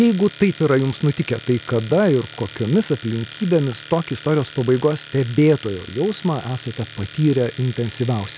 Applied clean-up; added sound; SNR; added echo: none; Domestic sounds, home sounds; 17 dB; none.